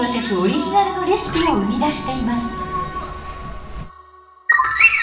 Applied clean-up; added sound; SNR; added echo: none; Sliding door; 12 dB; reverberation time 0.9 s.